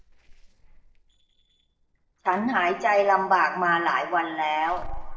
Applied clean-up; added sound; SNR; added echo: neural separator model SepFormer DNS4.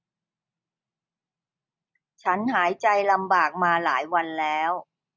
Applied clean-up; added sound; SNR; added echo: none; none; none; none.